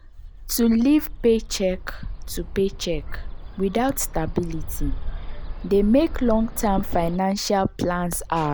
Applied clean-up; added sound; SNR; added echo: none; Bird; 7 dB; none.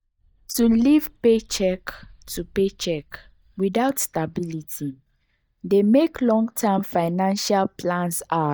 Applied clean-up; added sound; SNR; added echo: neural mask model DeepFilterNet 3.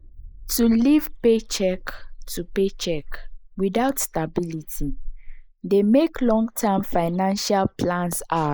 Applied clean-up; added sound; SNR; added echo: neural mask model Resemble Enhance denoiser.